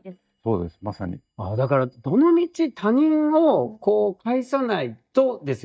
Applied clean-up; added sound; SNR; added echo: neural mask model DeepFilterNet 3.